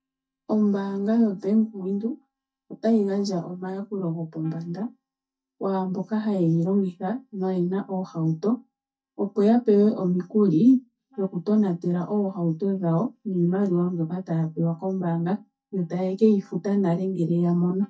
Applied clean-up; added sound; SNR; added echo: neural mask model DeepFilterNet 3.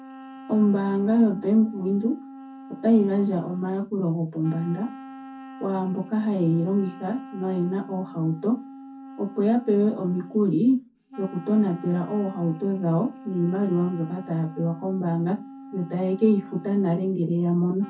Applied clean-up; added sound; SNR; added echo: none; Wind instrument, woodwind instrument; 17 dB; reverberation time 0.3 s.